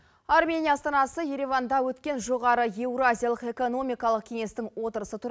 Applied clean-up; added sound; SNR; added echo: none; none; none; none.